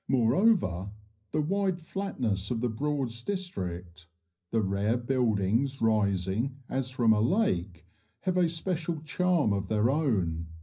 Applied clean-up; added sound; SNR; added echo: none; none; none; reverberation time 0.5 s.